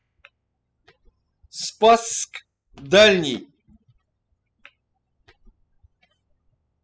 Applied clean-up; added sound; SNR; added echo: classical method spectral subtraction.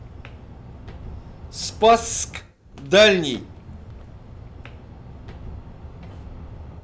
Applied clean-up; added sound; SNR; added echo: none; Walk, footsteps; 14 dB; none.